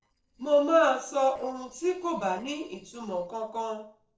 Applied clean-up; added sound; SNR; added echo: neural separator model SepFormer DNS4.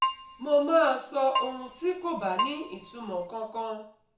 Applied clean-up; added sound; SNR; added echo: none; Keyboard (musical); 5 dB; reverberation time 0.5 s.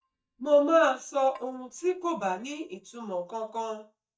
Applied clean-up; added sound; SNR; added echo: neural mask model DeepFilterNet 3.